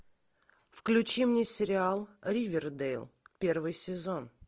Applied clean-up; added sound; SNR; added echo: none; none; none; none.